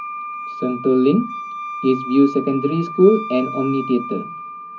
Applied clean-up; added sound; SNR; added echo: none; Wind instrument, woodwind instrument; 10 dB; reverberation time 0.4 s.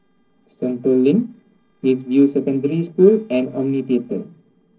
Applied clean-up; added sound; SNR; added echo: neural separator model SepFormer DNS4.